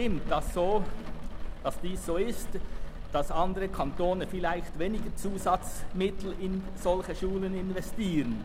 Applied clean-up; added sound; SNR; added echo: none; Rain; 0 dB; none.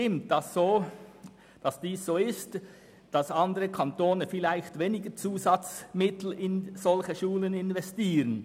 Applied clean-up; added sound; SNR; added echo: none; none; none; none.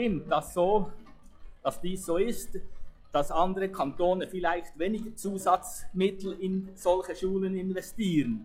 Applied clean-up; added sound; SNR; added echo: classical method log-MMSE.